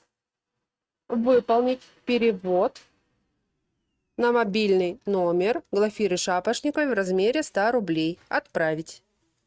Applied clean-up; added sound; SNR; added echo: neural mask model RNNoise.